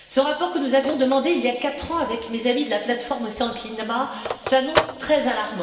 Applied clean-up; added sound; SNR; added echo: none; Telephone; 10 dB; reverberation time 1.2 s.